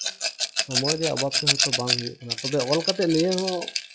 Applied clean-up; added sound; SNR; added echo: classical method log-MMSE.